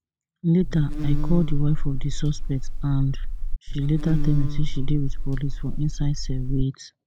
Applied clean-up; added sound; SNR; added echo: none; Buzz; -3 dB; none.